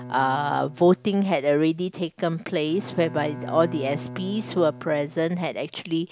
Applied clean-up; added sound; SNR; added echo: none; Bowed string instrument; 16 dB; none.